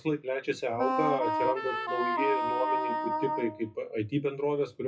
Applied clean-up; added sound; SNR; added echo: classical method WPE with log-MMSE.